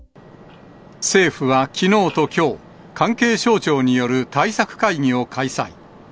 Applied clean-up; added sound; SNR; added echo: none; none; none; none.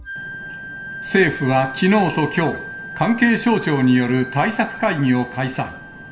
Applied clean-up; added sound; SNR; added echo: none; Wind instrument, woodwind instrument; 13 dB; reverberation time 1.4 s.